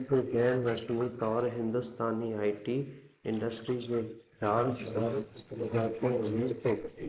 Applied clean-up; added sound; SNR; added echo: neural mask model Resemble Enhance denoiser.